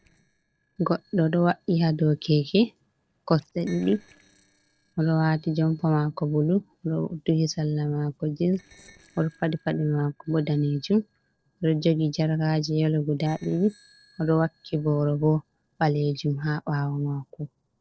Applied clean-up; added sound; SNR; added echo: neural separator model SepFormer DNS4.